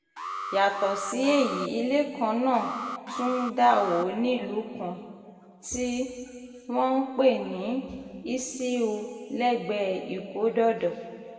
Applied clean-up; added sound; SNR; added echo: none; Alarm; 8 dB; reverberation time 2.2 s.